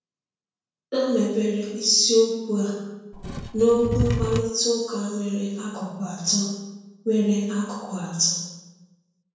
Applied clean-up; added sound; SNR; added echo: none; Wood / Tools; 2 dB; reverberation time 0.9 s.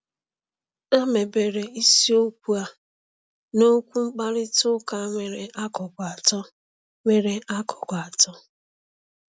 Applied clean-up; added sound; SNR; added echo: none; none; none; none.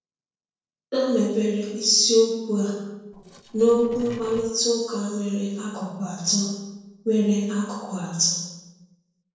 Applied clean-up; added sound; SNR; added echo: neural separator model SepFormer DNS4.